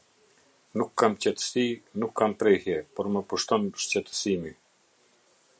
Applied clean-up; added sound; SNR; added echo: none; none; none; none.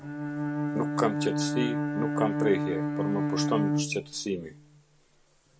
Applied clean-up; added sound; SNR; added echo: none; Bowed string instrument; -2 dB; none.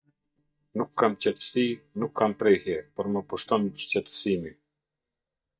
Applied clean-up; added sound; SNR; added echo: neural mask model DeepFilterNet 3.